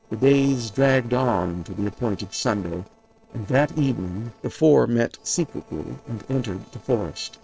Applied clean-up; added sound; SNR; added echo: neural separator model SepFormer DNS4.